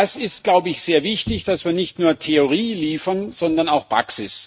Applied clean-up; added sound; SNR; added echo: neural mask model RNNoise.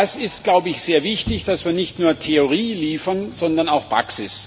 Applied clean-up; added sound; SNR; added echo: none; Sliding door; 18 dB; none.